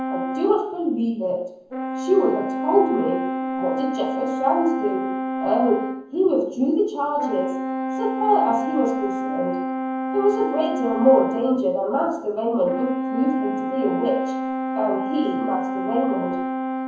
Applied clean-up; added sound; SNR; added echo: none; Brass instrument; 4 dB; reverberation time 0.7 s.